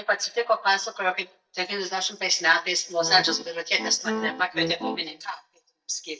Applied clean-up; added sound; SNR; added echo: neural mask model DeepFilterNet 3.